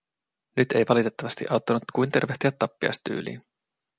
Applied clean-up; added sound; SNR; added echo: none; none; none; none.